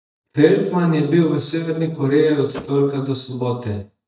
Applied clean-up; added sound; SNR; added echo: neural mask model DeepFilterNet 3.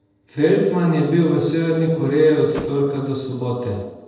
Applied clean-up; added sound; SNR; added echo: neural separator model SepFormer DNS4.